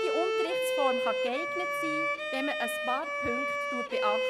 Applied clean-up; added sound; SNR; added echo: none; Bowed string instrument; -4 dB; none.